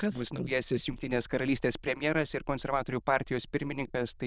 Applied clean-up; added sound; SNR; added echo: neural diffusion model UNIVERSE++.